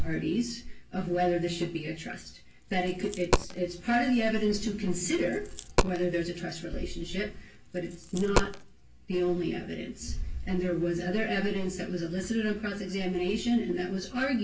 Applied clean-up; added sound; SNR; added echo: none; Coin (dropping); 2 dB; reverberation time 0.2 s.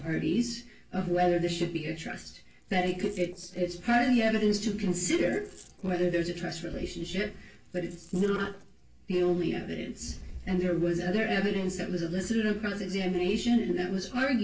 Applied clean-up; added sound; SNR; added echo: neural separator model SepFormer DNS4.